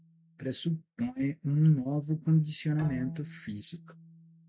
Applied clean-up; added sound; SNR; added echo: neural mask model RNNoise.